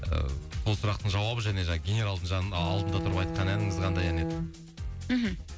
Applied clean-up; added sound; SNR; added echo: none; Bowed string instrument; 4 dB; none.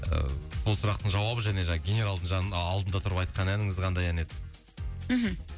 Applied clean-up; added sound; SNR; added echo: none; none; none; none.